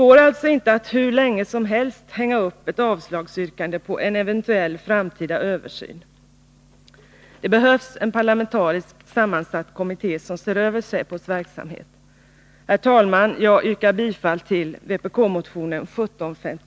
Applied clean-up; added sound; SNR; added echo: none; none; none; none.